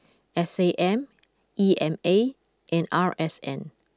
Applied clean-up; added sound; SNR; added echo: none; none; none; none.